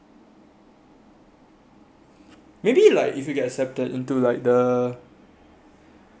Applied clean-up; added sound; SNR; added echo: none; none; none; none.